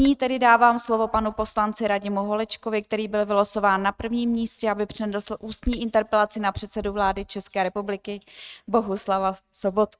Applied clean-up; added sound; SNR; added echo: neural mask model RNNoise.